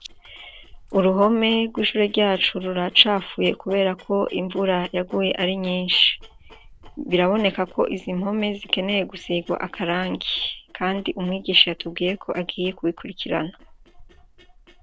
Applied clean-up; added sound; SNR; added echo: neural separator model SepFormer DNS4.